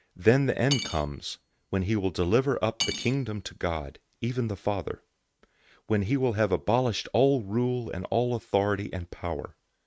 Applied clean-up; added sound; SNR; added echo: neural mask model RNNoise.